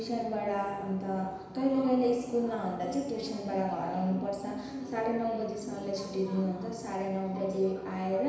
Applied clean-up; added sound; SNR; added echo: none; none; none; reverberation time 1.0 s.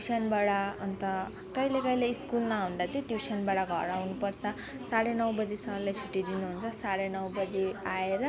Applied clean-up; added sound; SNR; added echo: none; none; none; none.